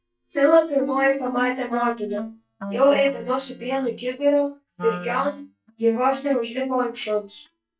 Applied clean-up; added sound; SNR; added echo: neural mask model DeepFilterNet 3.